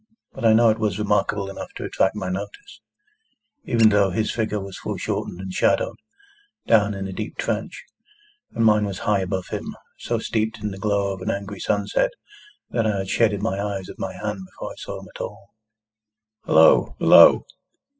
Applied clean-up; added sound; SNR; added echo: classical method spectral subtraction.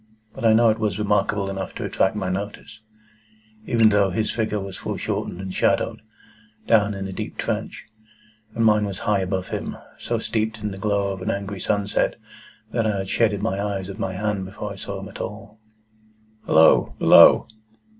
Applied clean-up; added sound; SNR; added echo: none; Squeak; 19 dB; none.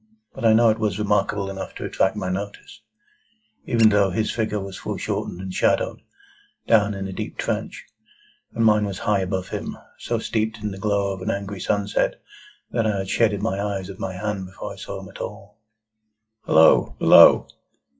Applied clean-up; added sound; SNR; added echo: classical method log-MMSE.